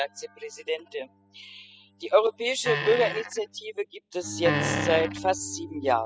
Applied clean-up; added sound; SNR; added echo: classical method spectral subtraction.